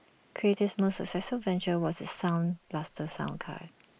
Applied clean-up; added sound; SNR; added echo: neural mask model Resemble Enhance denoiser.